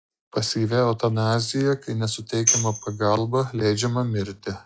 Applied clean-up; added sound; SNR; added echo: classical method log-MMSE.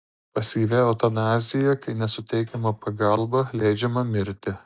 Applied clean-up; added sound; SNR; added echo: neural mask model DeepFilterNet 3.